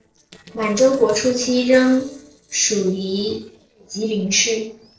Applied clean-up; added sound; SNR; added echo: neural separator model SepFormer DNS4.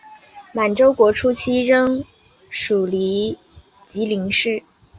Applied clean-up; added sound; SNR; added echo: none; none; none; none.